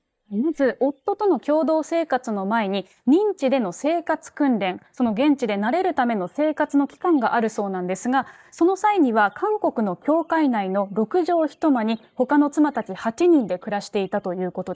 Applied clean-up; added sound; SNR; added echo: neural mask model DeepFilterNet 3.